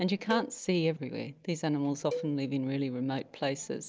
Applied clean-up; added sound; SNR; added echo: none; Cowbell; 12 dB; none.